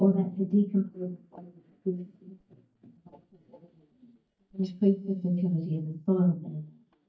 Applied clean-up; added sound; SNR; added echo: neural mask model DeepFilterNet 3.